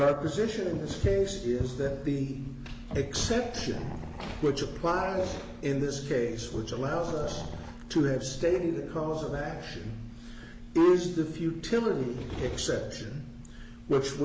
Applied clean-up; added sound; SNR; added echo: none; Growling; 13 dB; none.